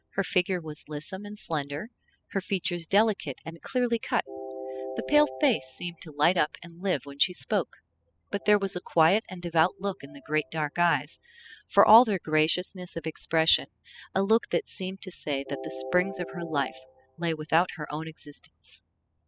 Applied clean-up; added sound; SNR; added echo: classical method spectral subtraction.